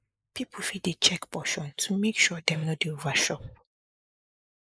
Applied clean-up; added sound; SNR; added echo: neural mask model Resemble Enhance denoiser.